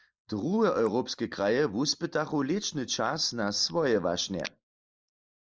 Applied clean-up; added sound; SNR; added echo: neural mask model Resemble Enhance denoiser.